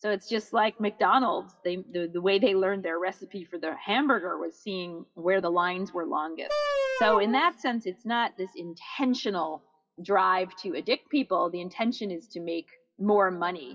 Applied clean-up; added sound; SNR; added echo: classical method WPE with log-MMSE.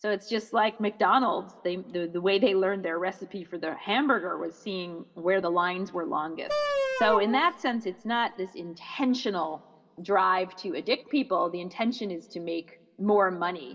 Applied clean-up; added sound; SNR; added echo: none; Wind instrument, woodwind instrument; 3 dB; reverberation time 0.4 s.